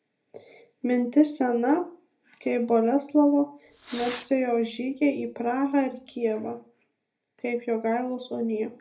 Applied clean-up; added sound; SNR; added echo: none; Fireworks; 20 dB; reverberation time 0.3 s.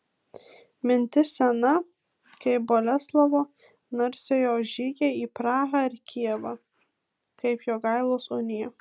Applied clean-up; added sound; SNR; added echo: none; none; none; none.